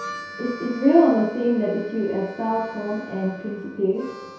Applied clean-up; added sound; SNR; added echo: none; Harmonica; 16 dB; reverberation time 0.7 s.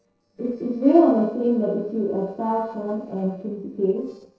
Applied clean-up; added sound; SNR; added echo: neural separator model SepFormer DNS4.